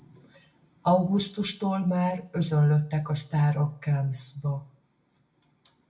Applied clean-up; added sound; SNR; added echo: none; none; none; reverberation time 0.3 s.